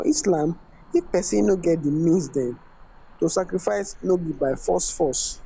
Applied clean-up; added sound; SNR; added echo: none; Cricket / Motor vehicle (road); 18 dB; none.